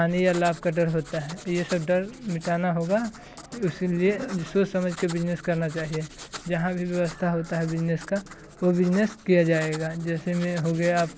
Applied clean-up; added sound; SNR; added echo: none; Writing; 19 dB; none.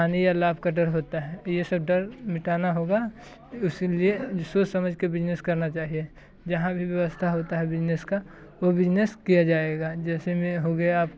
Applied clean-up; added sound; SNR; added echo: none; none; none; none.